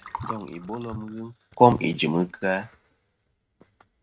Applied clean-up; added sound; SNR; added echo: neural mask model RNNoise.